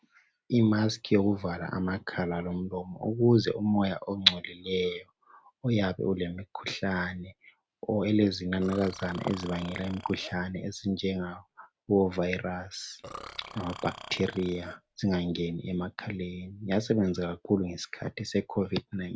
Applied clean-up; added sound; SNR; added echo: none; Burping, eructation; 15 dB; none.